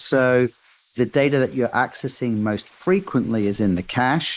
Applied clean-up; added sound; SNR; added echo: neural mask model Resemble Enhance denoiser.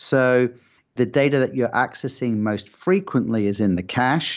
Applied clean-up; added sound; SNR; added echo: none; none; none; none.